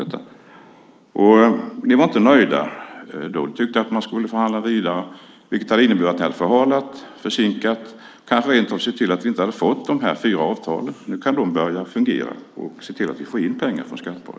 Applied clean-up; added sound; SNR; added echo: neural mask model Resemble Enhance denoiser.